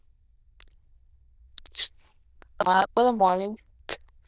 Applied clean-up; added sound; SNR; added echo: neural diffusion model UNIVERSE++.